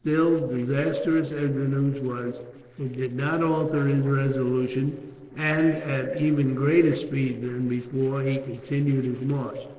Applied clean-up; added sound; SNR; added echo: neural separator model SepFormer DNS4.